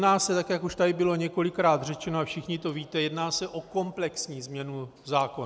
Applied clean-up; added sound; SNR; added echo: none; none; none; none.